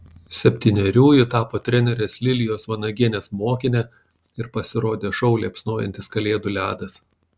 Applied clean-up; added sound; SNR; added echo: none; none; none; none.